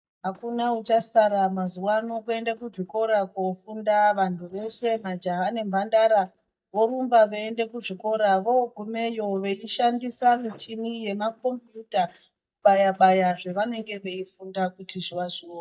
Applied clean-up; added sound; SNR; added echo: neural mask model DeepFilterNet 3.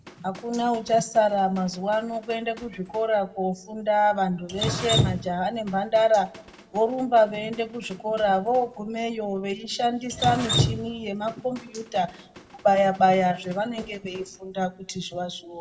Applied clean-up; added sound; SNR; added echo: none; Drip; 9 dB; reverberation time 0.6 s.